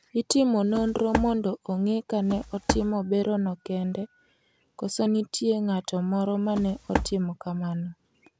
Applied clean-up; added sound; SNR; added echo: none; Walk, footsteps; 5 dB; none.